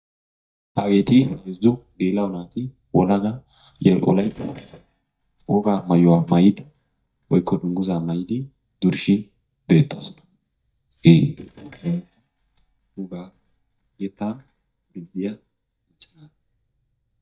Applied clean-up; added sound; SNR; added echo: neural mask model DeepFilterNet 3.